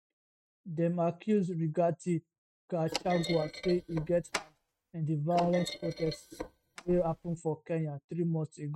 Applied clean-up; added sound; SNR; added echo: neural mask model RNNoise.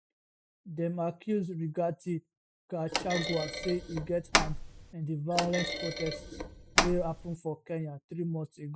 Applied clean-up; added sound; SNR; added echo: none; Thump, thud; -1 dB; none.